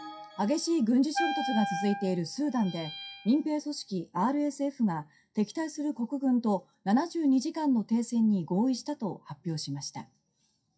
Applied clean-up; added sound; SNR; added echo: classical method WPE with log-MMSE.